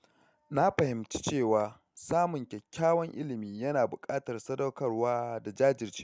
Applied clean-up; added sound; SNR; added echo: none; none; none; none.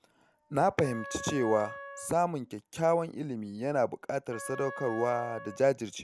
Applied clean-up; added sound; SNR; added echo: none; Wind instrument, woodwind instrument; 14 dB; none.